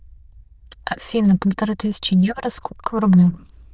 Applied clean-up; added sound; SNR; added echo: neural diffusion model UNIVERSE++.